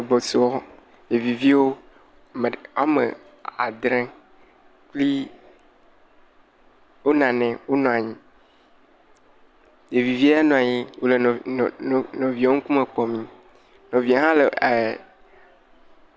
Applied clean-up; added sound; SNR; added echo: none; none; none; none.